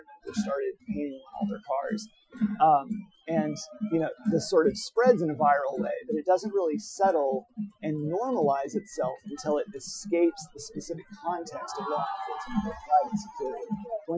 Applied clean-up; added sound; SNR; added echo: classical method Wiener filter.